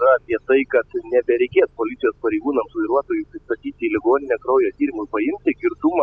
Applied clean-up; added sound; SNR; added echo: classical method spectral subtraction.